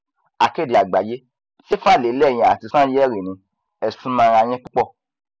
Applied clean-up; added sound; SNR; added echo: none; none; none; none.